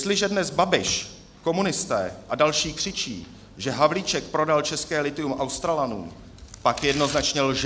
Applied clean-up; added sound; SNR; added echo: none; none; none; none.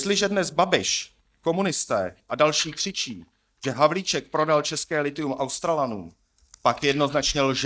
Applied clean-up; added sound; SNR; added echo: neural mask model DeepFilterNet 3.